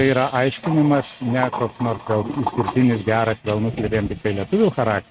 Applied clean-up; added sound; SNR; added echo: neural mask model RNNoise.